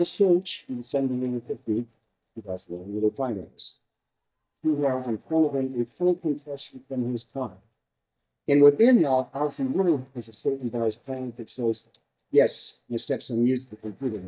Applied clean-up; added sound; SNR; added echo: neural mask model DeepFilterNet 3.